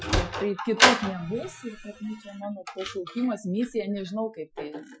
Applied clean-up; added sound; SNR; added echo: classical method Wiener filter.